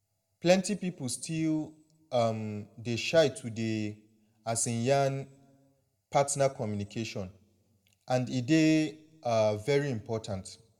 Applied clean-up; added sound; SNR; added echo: none; none; none; reverberation time 0.4 s.